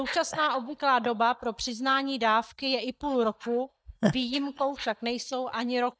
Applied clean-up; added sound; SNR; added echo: neural mask model DeepFilterNet 3.